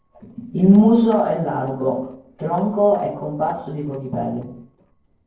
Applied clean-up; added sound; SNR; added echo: neural separator model SepFormer DNS4.